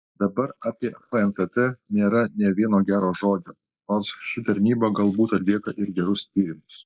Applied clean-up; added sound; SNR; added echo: neural mask model Resemble Enhance denoiser.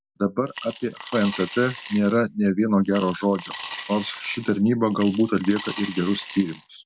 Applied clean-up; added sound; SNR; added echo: none; Coin (dropping) / Glass; 15 dB; none.